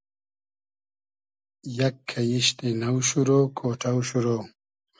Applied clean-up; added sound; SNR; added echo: none; none; none; none.